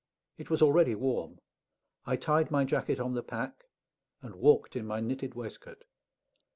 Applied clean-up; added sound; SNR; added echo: none; none; none; none.